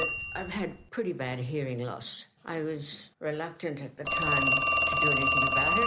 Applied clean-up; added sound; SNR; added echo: none; Telephone; -4 dB; none.